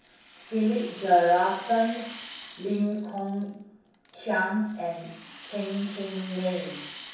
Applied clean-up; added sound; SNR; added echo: none; Rattle; 13 dB; reverberation time 0.7 s.